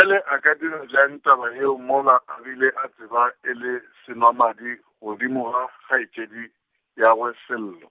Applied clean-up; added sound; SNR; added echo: none; none; none; none.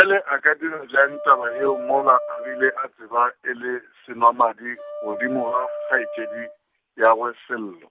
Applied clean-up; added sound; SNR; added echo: none; Wind instrument, woodwind instrument; 11 dB; none.